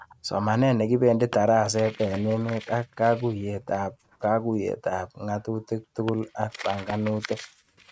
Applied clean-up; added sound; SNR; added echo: neural mask model RNNoise.